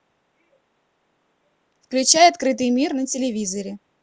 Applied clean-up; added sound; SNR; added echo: none; none; none; none.